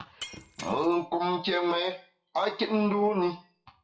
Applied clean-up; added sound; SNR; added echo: classical method WPE with log-MMSE.